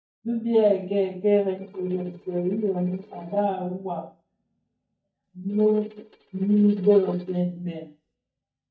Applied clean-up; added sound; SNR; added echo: neural mask model DeepFilterNet 3.